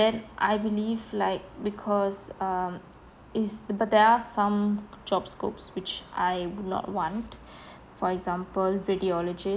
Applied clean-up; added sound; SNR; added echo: none; none; none; none.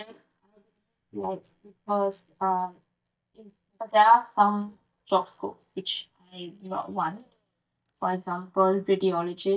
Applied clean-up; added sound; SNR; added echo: neural mask model DeepFilterNet 3.